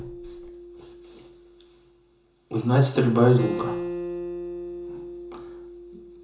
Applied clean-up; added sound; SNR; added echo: none; Acoustic guitar; 9 dB; reverberation time 0.6 s.